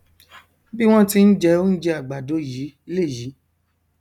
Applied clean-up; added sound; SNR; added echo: none; none; none; none.